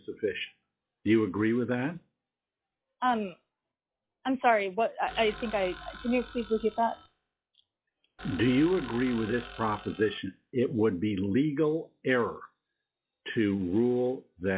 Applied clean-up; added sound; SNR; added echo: classical method log-MMSE.